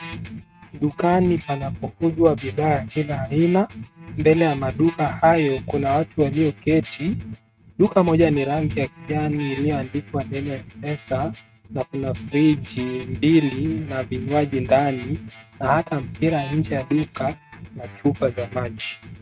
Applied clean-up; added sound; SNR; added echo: neural mask model RNNoise.